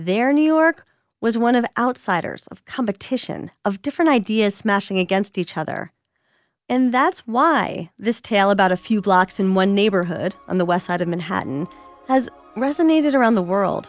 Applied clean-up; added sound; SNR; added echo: none; none; none; none.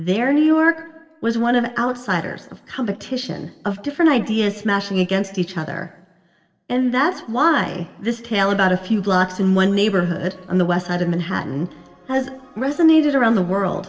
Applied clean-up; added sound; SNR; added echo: none; none; none; reverberation time 1.0 s.